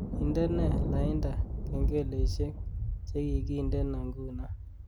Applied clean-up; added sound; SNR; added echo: none; Thunder; -3 dB; none.